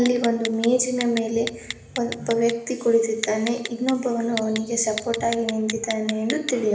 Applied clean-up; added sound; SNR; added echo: none; Telephone; 12 dB; reverberation time 1.0 s.